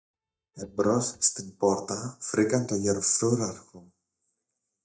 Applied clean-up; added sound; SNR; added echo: neural mask model DeepFilterNet 3.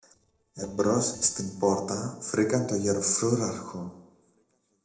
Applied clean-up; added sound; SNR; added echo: neural separator model SepFormer DNS4.